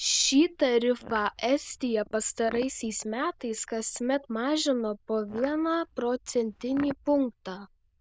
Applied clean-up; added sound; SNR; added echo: neural diffusion model UNIVERSE++.